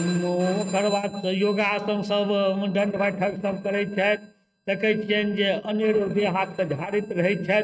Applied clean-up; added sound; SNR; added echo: neural mask model RNNoise.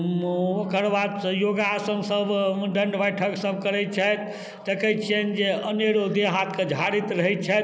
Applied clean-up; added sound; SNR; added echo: none; none; none; none.